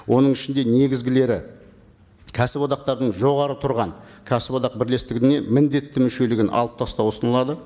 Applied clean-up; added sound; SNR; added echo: none; none; none; none.